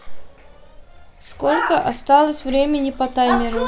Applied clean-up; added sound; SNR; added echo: none; none; none; none.